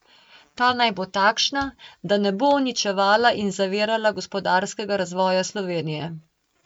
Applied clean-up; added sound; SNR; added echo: none; none; none; none.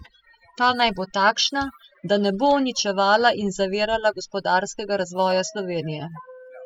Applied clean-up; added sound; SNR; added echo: classical method spectral subtraction.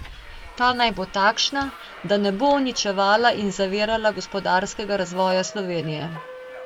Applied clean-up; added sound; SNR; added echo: none; Subway, metro, underground; 17 dB; none.